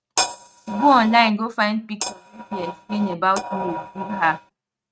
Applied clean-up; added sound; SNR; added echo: neural mask model RNNoise.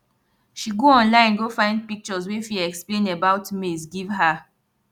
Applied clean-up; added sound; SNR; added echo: none; none; none; none.